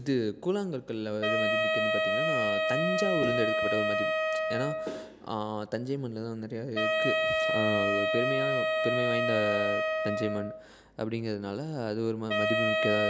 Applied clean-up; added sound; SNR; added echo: none; Wind instrument, woodwind instrument; -3 dB; none.